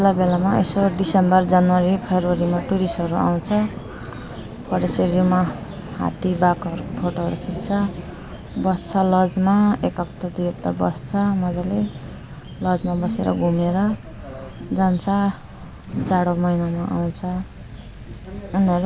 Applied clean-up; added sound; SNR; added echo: none; Thunder / Rain; 15 dB; none.